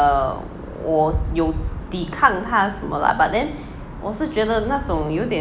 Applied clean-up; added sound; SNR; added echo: none; none; none; none.